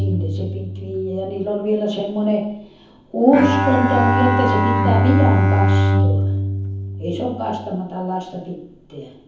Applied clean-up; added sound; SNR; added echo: none; Bowed string instrument; -1 dB; reverberation time 0.7 s.